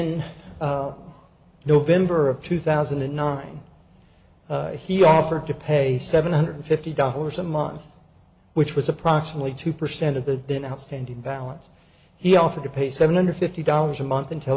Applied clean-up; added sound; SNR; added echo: none; none; none; none.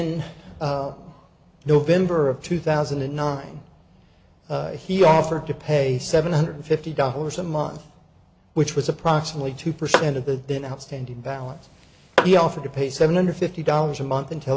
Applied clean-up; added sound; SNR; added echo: none; Tap / Hammer; 3 dB; none.